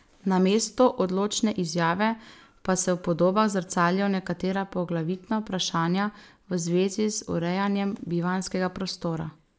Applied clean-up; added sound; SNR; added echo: none; none; none; none.